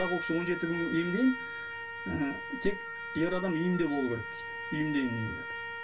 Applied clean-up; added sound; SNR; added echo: none; Trumpet; 7 dB; reverberation time 0.1 s.